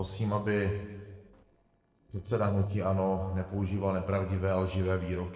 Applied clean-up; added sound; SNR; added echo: neural separator model SepFormer DNS4.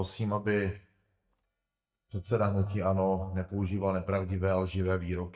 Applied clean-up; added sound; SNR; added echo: neural mask model DeepFilterNet 3.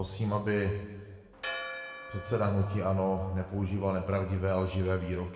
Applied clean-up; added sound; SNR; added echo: none; Church bell; 13 dB; reverberation time 1.3 s.